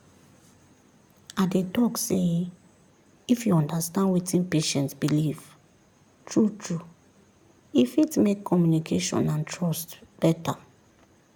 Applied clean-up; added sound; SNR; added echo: none; none; none; none.